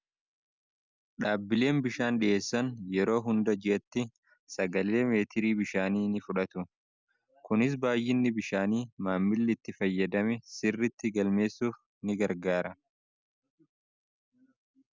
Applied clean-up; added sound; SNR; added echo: none; none; none; none.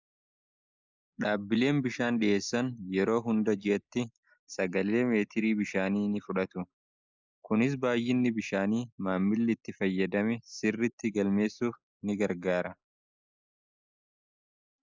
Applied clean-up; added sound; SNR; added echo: neural mask model Resemble Enhance denoiser.